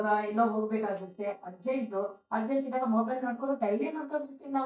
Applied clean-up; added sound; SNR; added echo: neural mask model DeepFilterNet 3.